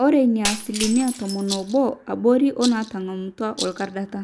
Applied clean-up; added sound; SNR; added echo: none; Shatter + Rattle; 10 dB; none.